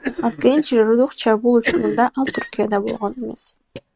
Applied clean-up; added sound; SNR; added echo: neural mask model RNNoise.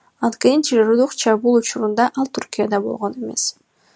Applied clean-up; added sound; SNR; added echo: none; none; none; none.